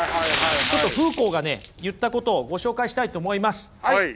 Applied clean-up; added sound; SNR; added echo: none; Splash, splatter; 7 dB; none.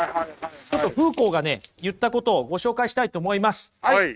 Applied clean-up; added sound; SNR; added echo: neural mask model RNNoise.